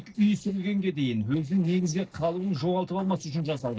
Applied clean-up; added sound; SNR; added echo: neural separator model SepFormer DNS4.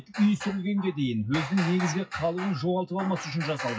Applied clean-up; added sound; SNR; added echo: classical method WPE with log-MMSE.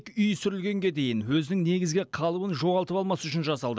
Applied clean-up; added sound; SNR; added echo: none; none; none; none.